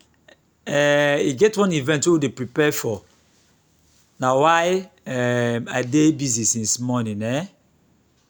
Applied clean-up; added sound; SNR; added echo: none; none; none; none.